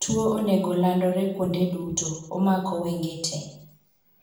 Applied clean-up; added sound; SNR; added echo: none; none; none; reverberation time 0.6 s.